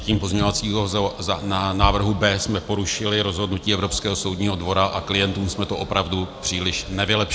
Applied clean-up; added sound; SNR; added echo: none; none; none; none.